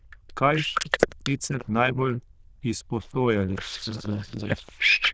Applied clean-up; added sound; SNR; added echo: neural diffusion model UNIVERSE++.